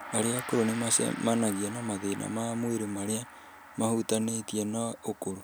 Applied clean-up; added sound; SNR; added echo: none; Gong; 14 dB; none.